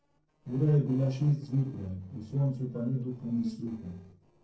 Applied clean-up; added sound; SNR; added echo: neural separator model SepFormer DNS4.